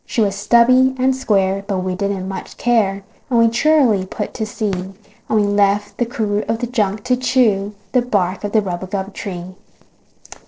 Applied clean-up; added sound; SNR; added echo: neural separator model SepFormer DNS4.